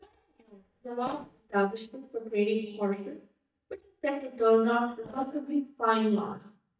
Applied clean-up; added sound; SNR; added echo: neural mask model DeepFilterNet 3.